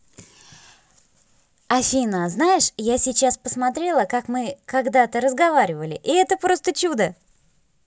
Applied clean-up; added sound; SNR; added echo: none; none; none; none.